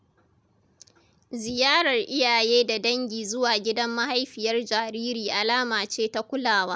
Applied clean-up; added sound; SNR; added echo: none; none; none; none.